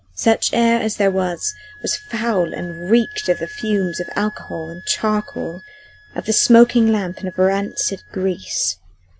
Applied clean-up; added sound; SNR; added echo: none; Wind instrument, woodwind instrument; 20 dB; none.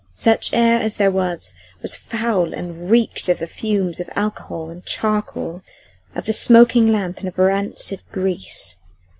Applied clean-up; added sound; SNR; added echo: none; none; none; none.